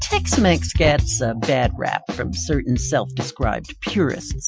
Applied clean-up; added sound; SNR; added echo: classical method Wiener filter.